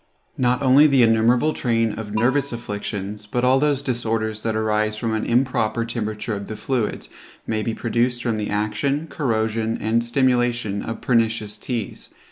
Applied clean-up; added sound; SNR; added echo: none; Bell; 20 dB; none.